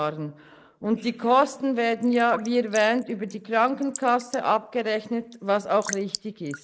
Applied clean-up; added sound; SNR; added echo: neural mask model Resemble Enhance denoiser.